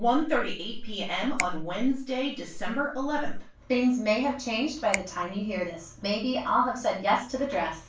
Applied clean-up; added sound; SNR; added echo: none; Finger snapping; 13 dB; reverberation time 0.3 s.